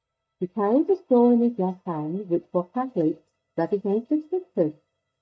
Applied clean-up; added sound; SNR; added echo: neural mask model DeepFilterNet 3.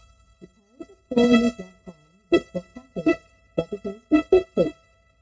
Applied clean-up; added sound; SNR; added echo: neural mask model RNNoise.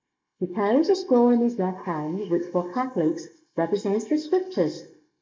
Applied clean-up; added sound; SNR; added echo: neural mask model Resemble Enhance denoiser.